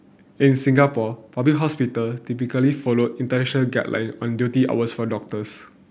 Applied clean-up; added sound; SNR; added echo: none; none; none; none.